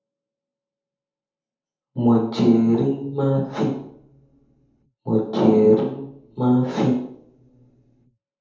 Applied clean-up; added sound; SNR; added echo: none; none; none; reverberation time 0.8 s.